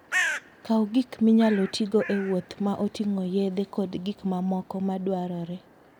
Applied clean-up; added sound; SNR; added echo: none; Bird; 11 dB; none.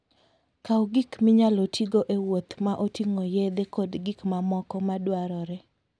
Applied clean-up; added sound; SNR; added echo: none; none; none; none.